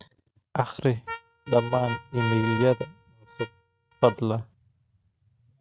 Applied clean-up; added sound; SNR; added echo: neural mask model RNNoise.